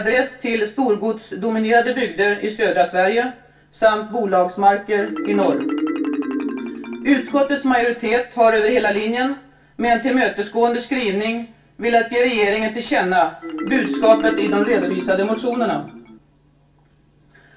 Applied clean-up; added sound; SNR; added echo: none; Marimba, xylophone; 10 dB; reverberation time 0.2 s.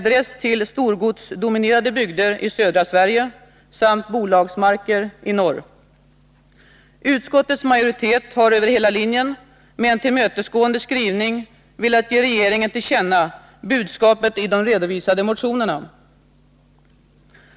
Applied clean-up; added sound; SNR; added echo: none; none; none; none.